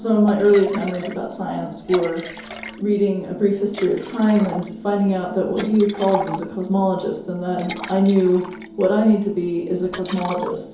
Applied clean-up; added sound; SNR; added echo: none; Liquid; 16 dB; reverberation time 2.8 s.